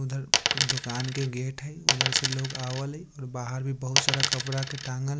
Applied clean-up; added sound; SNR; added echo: none; Coin (dropping); -4 dB; none.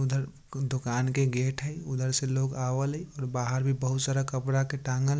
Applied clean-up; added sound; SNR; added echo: none; none; none; none.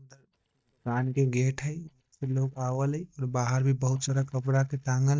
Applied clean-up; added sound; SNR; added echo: neural mask model DeepFilterNet 3.